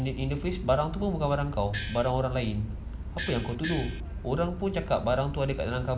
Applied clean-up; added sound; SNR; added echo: none; Gong; 10 dB; none.